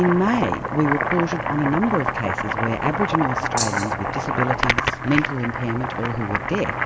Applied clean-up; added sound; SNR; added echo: none; Rattle (instrument) + Boiling; 1 dB; none.